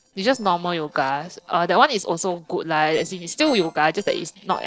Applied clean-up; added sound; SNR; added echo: neural separator model SepFormer DNS4.